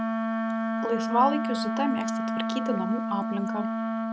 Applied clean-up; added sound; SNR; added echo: none; Wind instrument, woodwind instrument; -2 dB; none.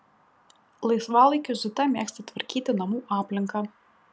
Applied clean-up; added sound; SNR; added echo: none; none; none; none.